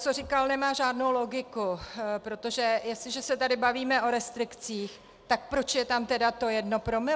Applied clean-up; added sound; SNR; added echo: none; none; none; none.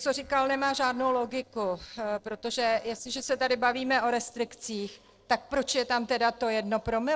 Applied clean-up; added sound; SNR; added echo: neural separator model SepFormer DNS4.